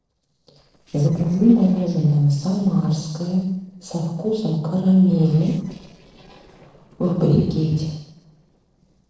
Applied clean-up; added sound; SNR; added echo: neural separator model SepFormer DNS4.